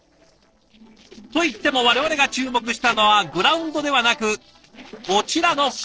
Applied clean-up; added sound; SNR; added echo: neural separator model SepFormer DNS4.